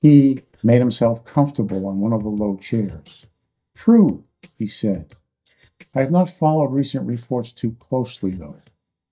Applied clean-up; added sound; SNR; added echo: neural mask model DeepFilterNet 3.